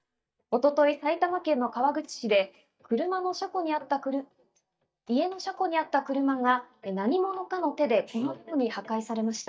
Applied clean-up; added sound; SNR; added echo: neural mask model DeepFilterNet 3.